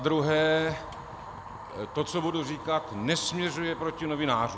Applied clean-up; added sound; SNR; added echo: none; Fire; 13 dB; none.